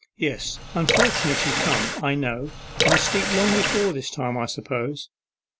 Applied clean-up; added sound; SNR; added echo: none; Water tap, faucet / Water; -2 dB; none.